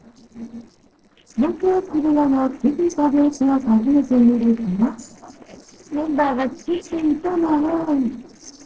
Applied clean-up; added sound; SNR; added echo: neural separator model SepFormer DNS4.